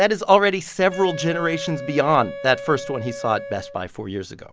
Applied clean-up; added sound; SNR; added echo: none; Wind instrument, woodwind instrument; 13 dB; none.